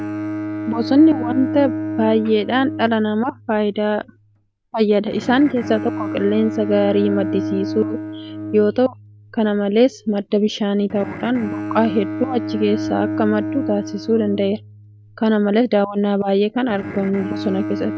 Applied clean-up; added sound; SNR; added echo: none; Bowed string instrument; 8 dB; none.